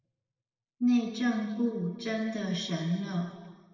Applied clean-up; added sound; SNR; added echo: none; none; none; reverberation time 1.3 s.